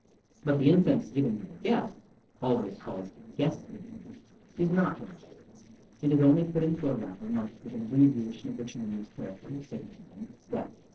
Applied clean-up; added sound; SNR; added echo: neural separator model SepFormer DNS4.